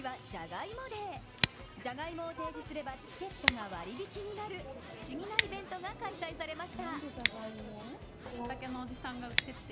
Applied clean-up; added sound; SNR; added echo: none; Scissors; -5 dB; none.